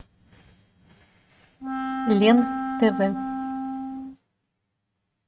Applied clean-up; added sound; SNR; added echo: neural mask model RNNoise.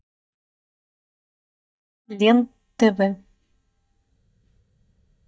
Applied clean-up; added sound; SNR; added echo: neural mask model DeepFilterNet 3.